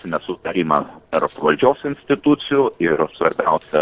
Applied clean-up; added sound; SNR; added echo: neural separator model SepFormer DNS4.